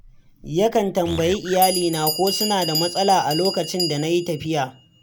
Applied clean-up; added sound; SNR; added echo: none; Animal + Bell; 8 dB; none.